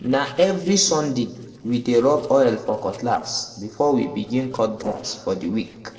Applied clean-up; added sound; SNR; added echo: neural separator model SepFormer DNS4.